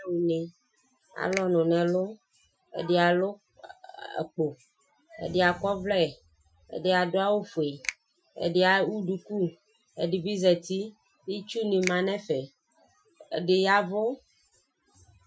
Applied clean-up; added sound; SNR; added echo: classical method Wiener filter.